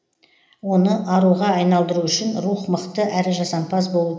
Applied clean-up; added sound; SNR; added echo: none; none; none; reverberation time 0.8 s.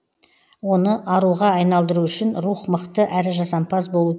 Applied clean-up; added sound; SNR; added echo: none; none; none; none.